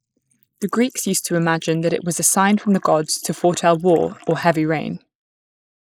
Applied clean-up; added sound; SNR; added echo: neural mask model Resemble Enhance denoiser.